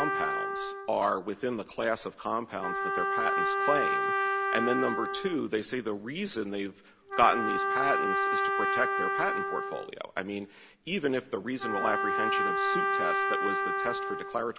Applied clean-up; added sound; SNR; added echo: none; Trumpet; -2 dB; none.